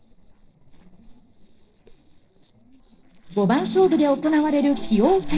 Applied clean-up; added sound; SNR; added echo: neural separator model SepFormer DNS4.